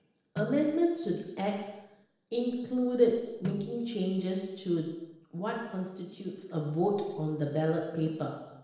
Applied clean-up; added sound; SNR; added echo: none; Snare drum; 14 dB; reverberation time 0.9 s.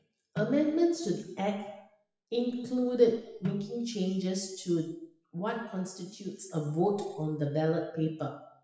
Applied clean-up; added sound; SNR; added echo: classical method WPE with log-MMSE.